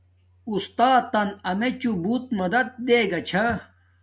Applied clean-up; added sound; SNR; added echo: none; none; none; none.